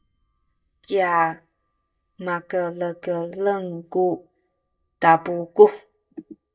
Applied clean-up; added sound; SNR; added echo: neural mask model DeepFilterNet 3.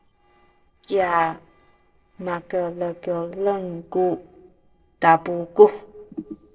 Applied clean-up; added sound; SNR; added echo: neural separator model SepFormer DNS4.